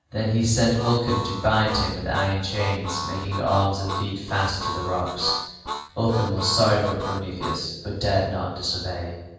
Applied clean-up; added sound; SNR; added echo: none; Harmonica; 8 dB; reverberation time 1.2 s.